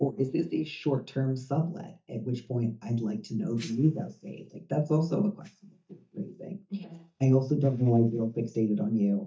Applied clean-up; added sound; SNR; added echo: neural mask model DeepFilterNet 3.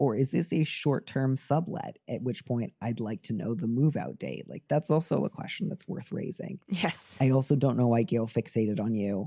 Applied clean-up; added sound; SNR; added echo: none; none; none; none.